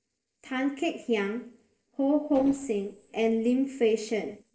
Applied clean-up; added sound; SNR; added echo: neural separator model SepFormer DNS4.